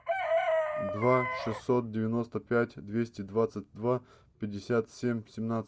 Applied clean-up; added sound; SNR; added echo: none; Chicken, rooster; 5 dB; none.